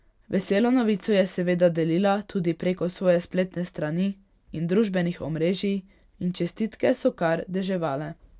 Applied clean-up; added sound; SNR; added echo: none; none; none; none.